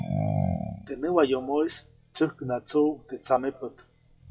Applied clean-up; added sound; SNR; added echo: classical method WPE with log-MMSE.